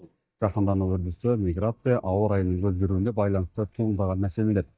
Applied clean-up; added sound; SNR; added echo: neural mask model DeepFilterNet 3.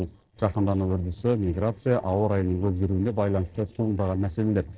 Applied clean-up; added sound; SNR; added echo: neural separator model SepFormer DNS4.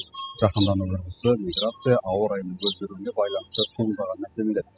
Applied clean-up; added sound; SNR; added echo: classical method spectral subtraction.